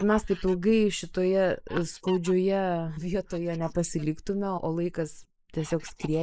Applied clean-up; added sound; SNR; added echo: neural mask model Resemble Enhance denoiser.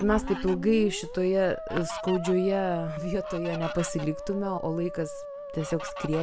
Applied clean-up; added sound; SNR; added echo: none; Musical instrument + Fowl; 9 dB; none.